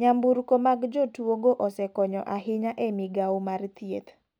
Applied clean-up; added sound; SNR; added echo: none; none; none; none.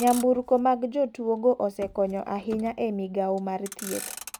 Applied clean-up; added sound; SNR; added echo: none; Motor vehicle (road); 17 dB; none.